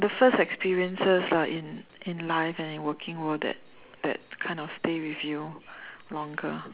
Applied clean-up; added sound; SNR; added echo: none; none; none; none.